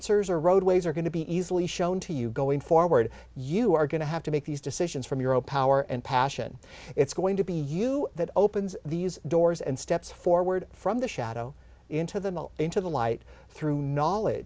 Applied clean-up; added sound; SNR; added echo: none; none; none; none.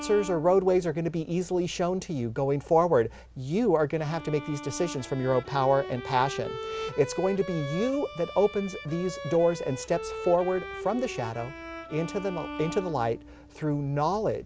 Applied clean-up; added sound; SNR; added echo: none; Bowed string instrument; 13 dB; none.